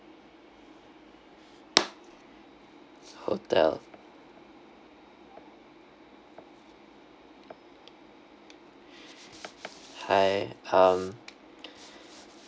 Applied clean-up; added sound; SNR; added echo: none; none; none; none.